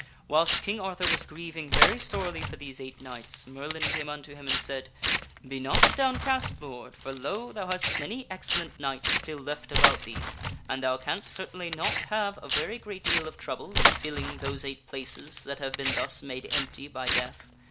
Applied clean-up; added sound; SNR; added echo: none; Tearing; -5 dB; none.